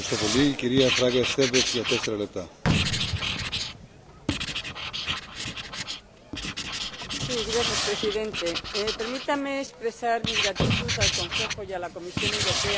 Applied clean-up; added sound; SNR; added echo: none; Fireworks + Writing; 0 dB; none.